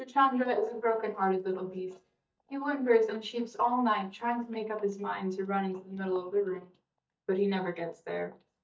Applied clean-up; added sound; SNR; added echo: neural mask model DeepFilterNet 3.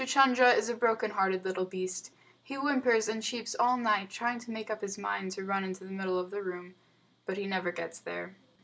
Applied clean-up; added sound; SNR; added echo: none; none; none; none.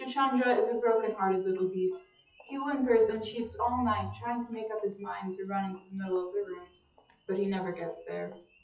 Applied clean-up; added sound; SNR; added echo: classical method WPE with log-MMSE.